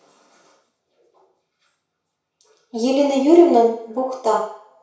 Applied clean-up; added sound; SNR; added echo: none; none; none; reverberation time 0.6 s.